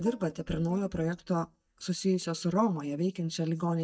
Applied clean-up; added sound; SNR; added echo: neural mask model DeepFilterNet 3.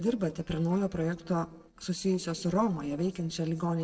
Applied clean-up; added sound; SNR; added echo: neural separator model SepFormer DNS4.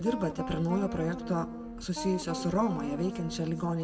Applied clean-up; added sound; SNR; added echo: none; Wind instrument, woodwind instrument; 8 dB; reverberation time 1.0 s.